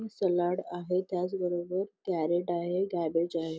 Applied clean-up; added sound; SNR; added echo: none; none; none; none.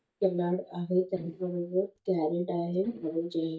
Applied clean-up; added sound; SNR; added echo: neural mask model DeepFilterNet 3.